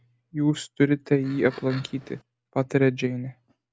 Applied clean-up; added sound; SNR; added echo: none; Livestock, farm animals, working animals; 19 dB; none.